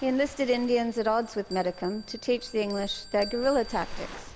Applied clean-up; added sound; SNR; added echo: none; Waves, surf + Bell; 14 dB; none.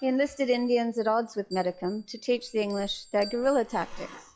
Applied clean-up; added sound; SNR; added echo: classical method log-MMSE.